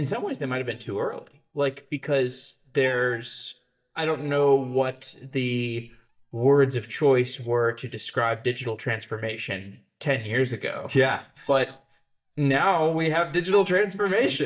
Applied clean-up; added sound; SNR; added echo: neural mask model DeepFilterNet 3.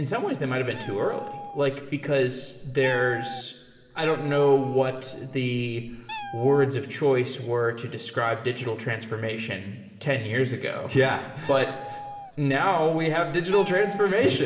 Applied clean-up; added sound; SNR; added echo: none; Meow; 14 dB; reverberation time 2.5 s.